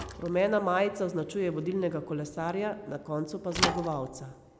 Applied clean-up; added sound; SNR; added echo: none; Thump, thud / Bicycle; 8 dB; none.